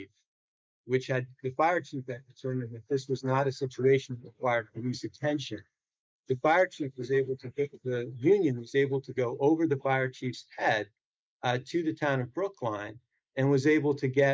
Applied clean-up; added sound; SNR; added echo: neural mask model Resemble Enhance denoiser.